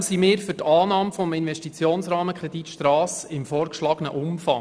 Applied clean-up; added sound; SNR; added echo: none; none; none; none.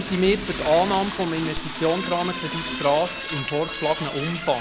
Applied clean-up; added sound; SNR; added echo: none; Toilet flush / Door; 4 dB; none.